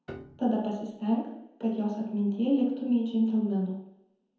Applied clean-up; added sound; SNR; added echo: none; Piano; 19 dB; reverberation time 0.9 s.